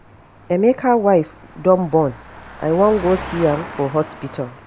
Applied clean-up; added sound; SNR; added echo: none; Engine; 16 dB; none.